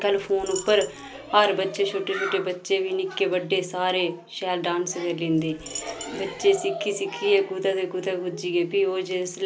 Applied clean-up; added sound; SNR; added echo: none; Coin (dropping); 15 dB; none.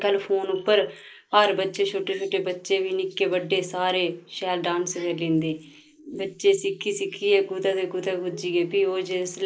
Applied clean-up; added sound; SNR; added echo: neural mask model Resemble Enhance denoiser.